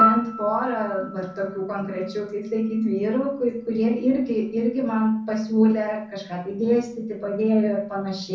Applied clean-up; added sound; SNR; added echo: none; Piano; 9 dB; reverberation time 0.5 s.